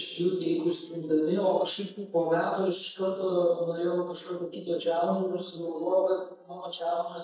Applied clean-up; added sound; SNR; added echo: neural mask model DeepFilterNet 3.